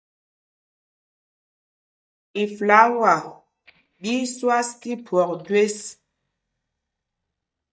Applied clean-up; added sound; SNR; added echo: neural mask model DeepFilterNet 3.